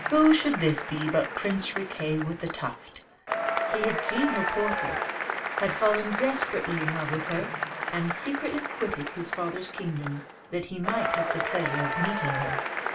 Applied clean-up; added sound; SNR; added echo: none; Applause / Crowd / Cheering; 3 dB; reverberation time 0.2 s.